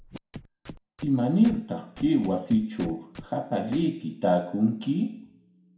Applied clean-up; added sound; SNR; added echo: none; Scratching (performance technique); 19 dB; reverberation time 0.5 s.